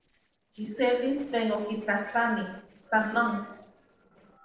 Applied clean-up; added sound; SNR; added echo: neural separator model SepFormer DNS4.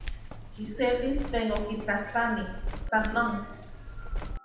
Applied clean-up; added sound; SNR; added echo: none; Keys jangling; 5 dB; reverberation time 0.8 s.